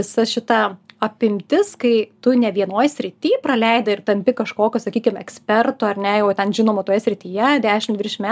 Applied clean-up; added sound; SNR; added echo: none; none; none; none.